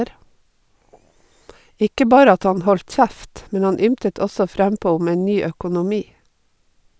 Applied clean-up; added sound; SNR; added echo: none; none; none; none.